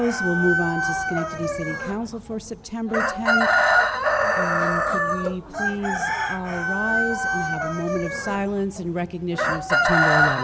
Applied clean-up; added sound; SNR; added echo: none; Chicken, rooster; -4 dB; none.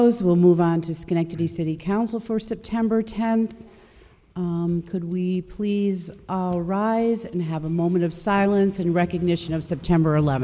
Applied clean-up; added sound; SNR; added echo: none; none; none; none.